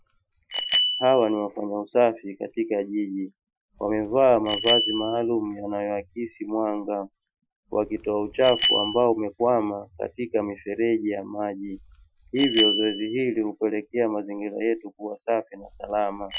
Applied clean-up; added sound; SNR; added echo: classical method Wiener filter.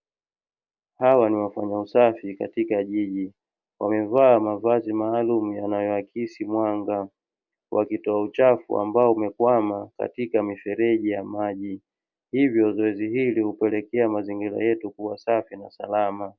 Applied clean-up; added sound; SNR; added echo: none; none; none; none.